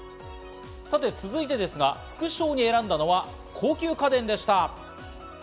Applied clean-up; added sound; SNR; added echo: none; none; none; none.